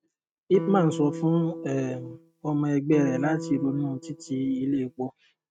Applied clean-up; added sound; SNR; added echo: neural mask model RNNoise.